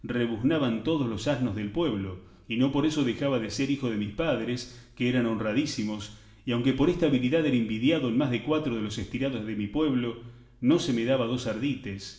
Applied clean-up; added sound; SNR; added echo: none; none; none; reverberation time 0.7 s.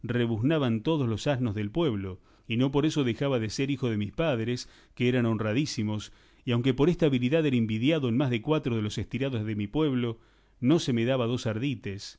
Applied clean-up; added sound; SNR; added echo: none; none; none; none.